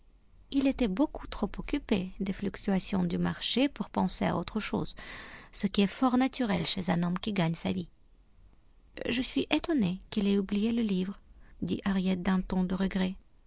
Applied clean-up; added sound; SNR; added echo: neural mask model Resemble Enhance denoiser.